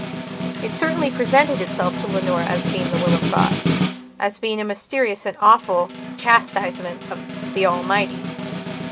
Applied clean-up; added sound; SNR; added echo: none; Snare drum; 4 dB; none.